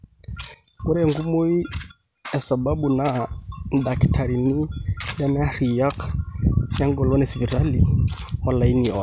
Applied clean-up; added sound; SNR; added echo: none; none; none; none.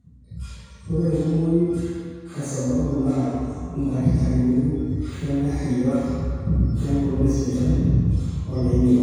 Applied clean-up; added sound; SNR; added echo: none; none; none; reverberation time 2.0 s.